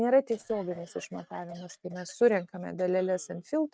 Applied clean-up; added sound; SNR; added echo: neural mask model RNNoise.